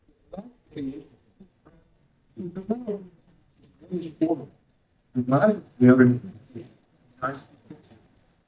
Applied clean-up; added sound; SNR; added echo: neural mask model DeepFilterNet 3.